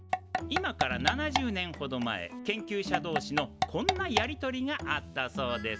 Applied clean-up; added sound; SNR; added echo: none; Tap / Percussion; 2 dB; none.